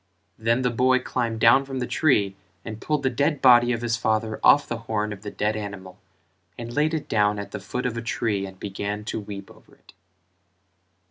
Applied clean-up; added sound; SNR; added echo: none; none; none; none.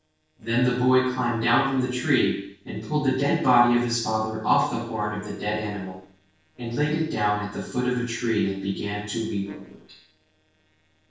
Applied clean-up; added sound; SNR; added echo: neural separator model SepFormer DNS4.